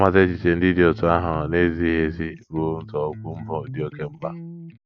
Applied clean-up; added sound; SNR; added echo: none; Electric guitar; 14 dB; none.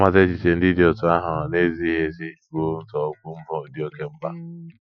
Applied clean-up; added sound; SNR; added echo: classical method Wiener filter.